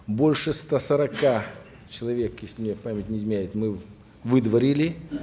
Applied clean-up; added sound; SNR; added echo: none; none; none; none.